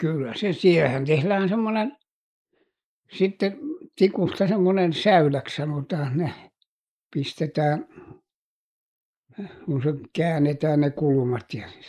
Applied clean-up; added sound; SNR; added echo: neural mask model Resemble Enhance denoiser.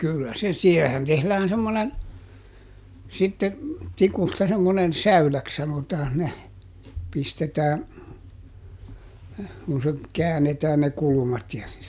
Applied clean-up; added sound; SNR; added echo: none; none; none; none.